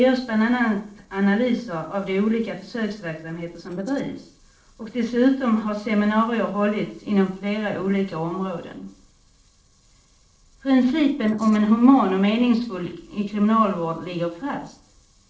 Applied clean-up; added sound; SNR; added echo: neural separator model SepFormer DNS4.